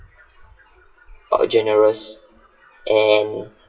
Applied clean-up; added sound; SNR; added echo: classical method WPE with log-MMSE.